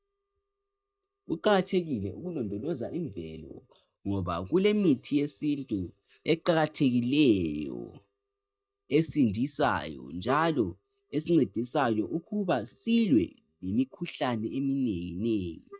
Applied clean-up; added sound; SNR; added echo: neural mask model DeepFilterNet 3.